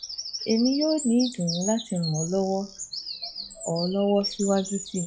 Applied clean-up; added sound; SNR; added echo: classical method log-MMSE.